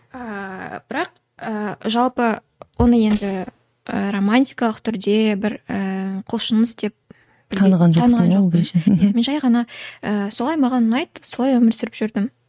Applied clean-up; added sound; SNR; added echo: neural mask model RNNoise.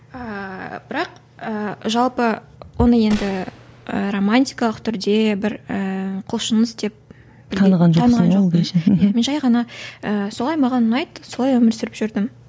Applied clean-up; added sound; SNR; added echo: none; Gunshot, gunfire; 19 dB; none.